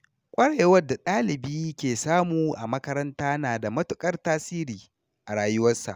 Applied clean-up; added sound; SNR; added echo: none; none; none; none.